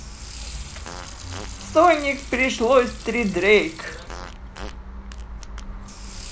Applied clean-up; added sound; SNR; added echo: none; Fart + Sink (filling or washing) / Water; 17 dB; none.